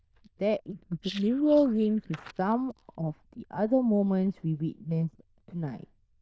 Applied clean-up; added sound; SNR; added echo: neural diffusion model UNIVERSE++.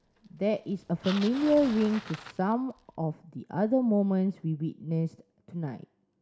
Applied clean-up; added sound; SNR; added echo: none; Bicycle; 19 dB; none.